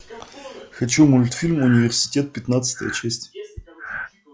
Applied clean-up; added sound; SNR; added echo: classical method log-MMSE.